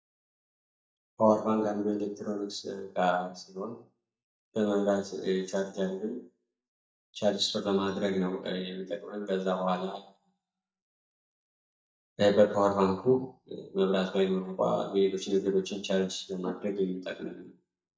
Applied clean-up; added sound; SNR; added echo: neural mask model DeepFilterNet 3.